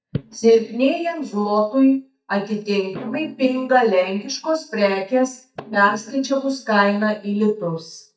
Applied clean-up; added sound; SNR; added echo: neural mask model DeepFilterNet 3.